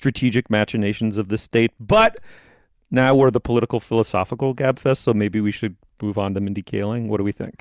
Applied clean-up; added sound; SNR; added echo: none; none; none; none.